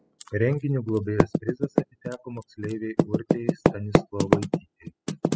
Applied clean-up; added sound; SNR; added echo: classical method spectral subtraction.